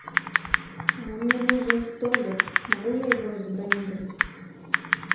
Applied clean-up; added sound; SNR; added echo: none; Typing; -2 dB; reverberation time 1.0 s.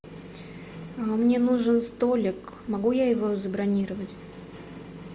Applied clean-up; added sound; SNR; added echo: none; none; none; none.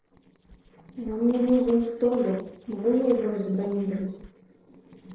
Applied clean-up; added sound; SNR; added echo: neural separator model SepFormer DNS4.